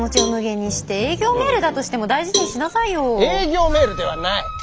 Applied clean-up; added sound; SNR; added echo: none; Cowbell + Engine starting / Motor vehicle (road); 8 dB; none.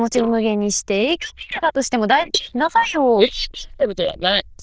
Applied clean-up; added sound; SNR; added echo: neural diffusion model UNIVERSE++.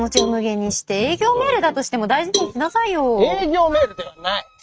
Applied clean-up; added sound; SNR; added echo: neural mask model RNNoise.